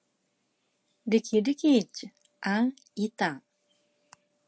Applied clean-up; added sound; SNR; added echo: none; none; none; none.